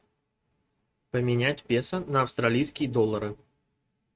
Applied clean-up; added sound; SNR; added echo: neural mask model RNNoise.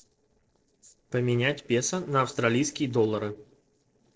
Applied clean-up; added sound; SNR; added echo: neural separator model SepFormer DNS4.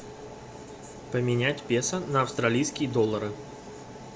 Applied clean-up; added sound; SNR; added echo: none; none; none; none.